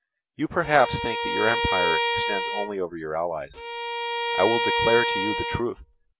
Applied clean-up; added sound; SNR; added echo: none; Bowed string instrument; 0 dB; none.